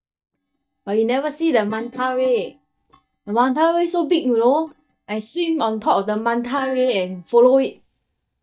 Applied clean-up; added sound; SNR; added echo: neural mask model DeepFilterNet 3.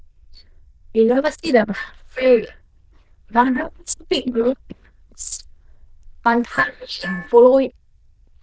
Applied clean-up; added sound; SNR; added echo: neural diffusion model UNIVERSE++.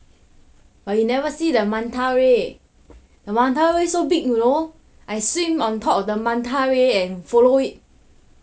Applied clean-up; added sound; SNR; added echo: none; none; none; none.